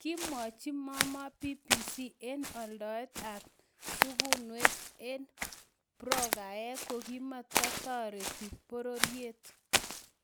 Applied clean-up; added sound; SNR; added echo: none; Walk, footsteps; -4 dB; none.